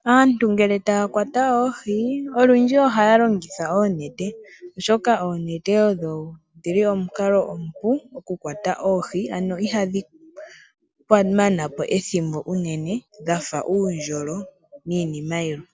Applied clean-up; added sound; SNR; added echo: none; none; none; none.